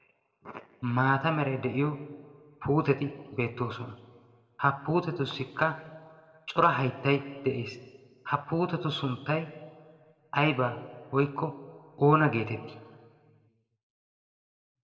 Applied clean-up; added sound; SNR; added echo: none; none; none; reverberation time 1.3 s.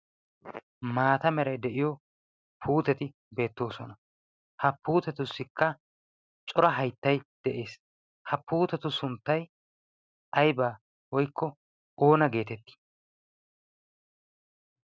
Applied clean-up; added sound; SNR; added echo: none; none; none; none.